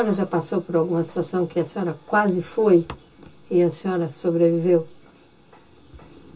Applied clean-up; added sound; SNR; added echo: none; none; none; reverberation time 0.2 s.